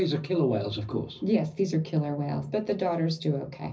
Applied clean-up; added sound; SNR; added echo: none; none; none; reverberation time 0.4 s.